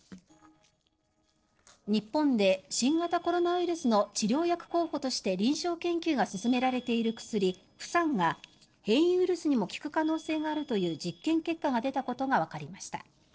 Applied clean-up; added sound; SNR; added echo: neural separator model SepFormer DNS4.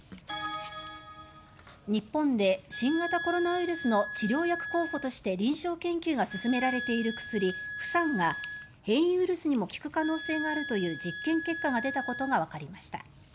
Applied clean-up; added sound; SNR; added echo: none; Wind instrument, woodwind instrument; 8 dB; none.